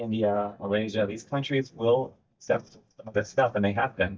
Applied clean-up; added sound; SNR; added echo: neural mask model DeepFilterNet 3.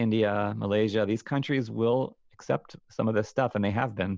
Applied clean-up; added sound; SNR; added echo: none; none; none; none.